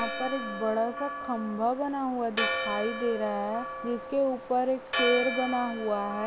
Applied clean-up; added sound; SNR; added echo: none; Church bell; 5 dB; none.